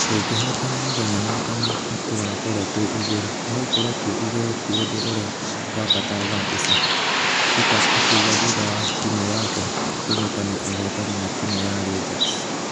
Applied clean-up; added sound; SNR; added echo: none; Bird; -4 dB; none.